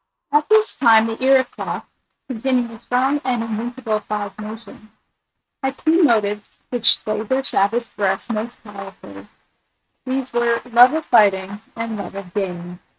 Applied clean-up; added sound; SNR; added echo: neural mask model RNNoise.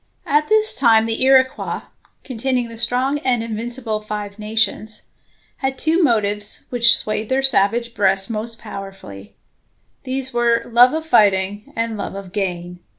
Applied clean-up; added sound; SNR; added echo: none; none; none; none.